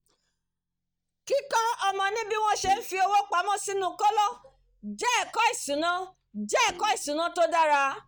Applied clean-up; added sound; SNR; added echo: neural mask model DeepFilterNet 3.